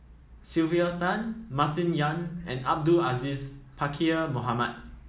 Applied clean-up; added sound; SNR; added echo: none; none; none; none.